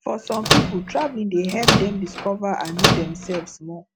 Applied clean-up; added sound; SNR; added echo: none; Microwave oven; -3 dB; none.